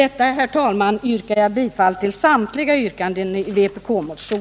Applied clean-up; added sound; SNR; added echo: none; none; none; none.